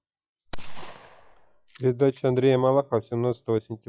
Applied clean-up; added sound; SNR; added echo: classical method log-MMSE.